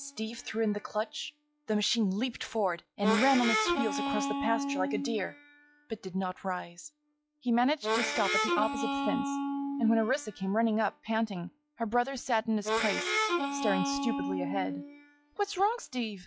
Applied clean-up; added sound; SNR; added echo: classical method log-MMSE.